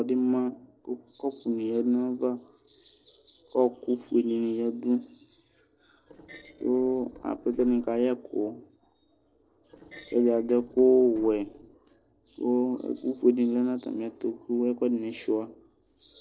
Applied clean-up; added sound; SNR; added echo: neural separator model SepFormer DNS4.